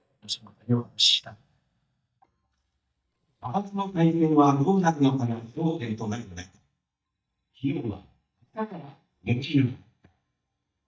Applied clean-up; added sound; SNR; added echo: neural mask model DeepFilterNet 3.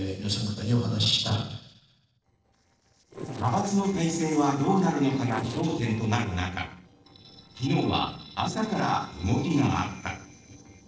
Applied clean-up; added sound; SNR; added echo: neural separator model SepFormer DNS4.